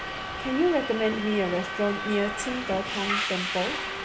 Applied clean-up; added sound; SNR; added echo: none; Subway, metro, underground; 4 dB; none.